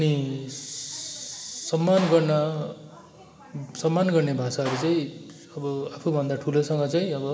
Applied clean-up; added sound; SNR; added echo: none; Clapping; 16 dB; reverberation time 1.8 s.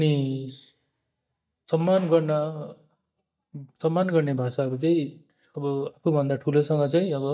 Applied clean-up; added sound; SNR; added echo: neural mask model DeepFilterNet 3.